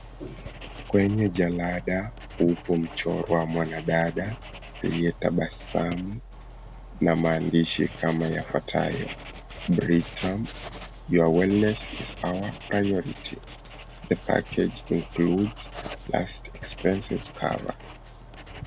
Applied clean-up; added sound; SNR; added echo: none; Mechanisms + Writing; 14 dB; none.